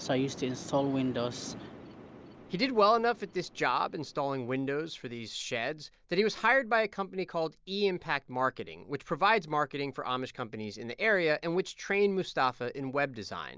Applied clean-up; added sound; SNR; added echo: none; none; none; none.